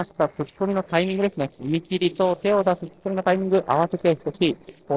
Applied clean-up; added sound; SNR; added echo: neural separator model SepFormer DNS4.